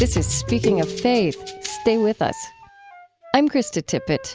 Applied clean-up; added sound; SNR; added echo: none; Wind instrument, woodwind instrument; 19 dB; none.